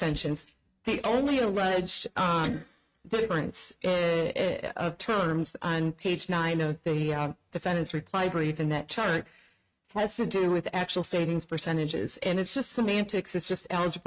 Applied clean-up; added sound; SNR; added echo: neural mask model RNNoise.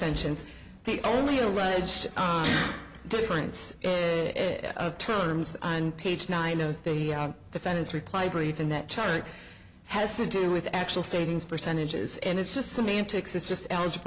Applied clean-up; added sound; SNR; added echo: none; Electric guitar; 18 dB; none.